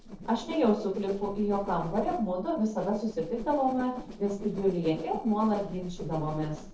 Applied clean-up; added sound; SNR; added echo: neural separator model SepFormer DNS4.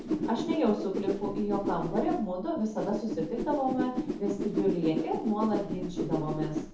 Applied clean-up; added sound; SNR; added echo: none; Whoosh, swoosh, swish; 3 dB; reverberation time 0.5 s.